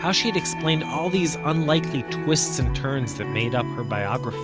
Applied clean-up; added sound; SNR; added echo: none; Bell / Doorbell; 19 dB; none.